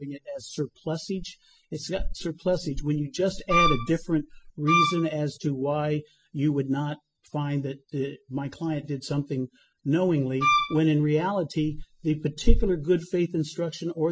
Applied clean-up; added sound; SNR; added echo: classical method spectral subtraction.